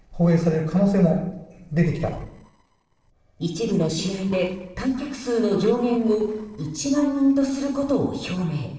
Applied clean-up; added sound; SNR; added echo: neural separator model SepFormer DNS4.